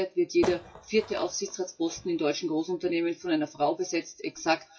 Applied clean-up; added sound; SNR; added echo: classical method WPE with log-MMSE.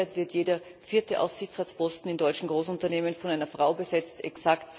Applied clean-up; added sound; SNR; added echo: none; none; none; none.